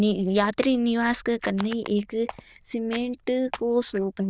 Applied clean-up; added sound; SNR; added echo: neural diffusion model UNIVERSE++.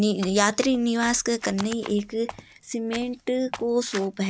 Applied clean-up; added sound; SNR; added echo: none; Run; 17 dB; none.